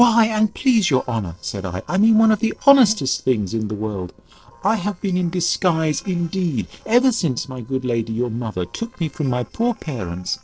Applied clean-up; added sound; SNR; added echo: neural separator model SepFormer DNS4.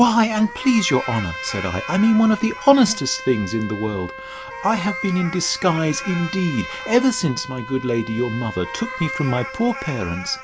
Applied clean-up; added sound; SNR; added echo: none; Trumpet + Meow; 12 dB; none.